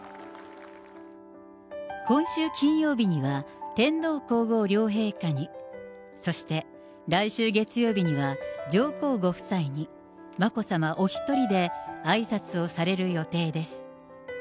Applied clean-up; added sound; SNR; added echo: none; none; none; none.